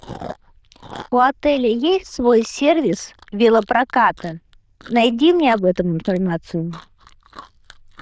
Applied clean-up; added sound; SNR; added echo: neural diffusion model UNIVERSE++.